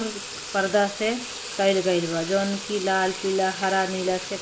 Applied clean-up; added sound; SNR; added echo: none; Sink (filling or washing) / Water tap, faucet; 10 dB; reverberation time 0.2 s.